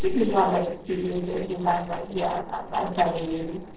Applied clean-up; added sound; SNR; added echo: neural separator model SepFormer DNS4.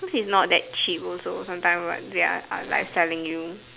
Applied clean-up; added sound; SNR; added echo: none; none; none; none.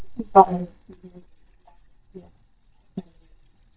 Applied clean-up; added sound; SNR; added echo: neural mask model DeepFilterNet 3.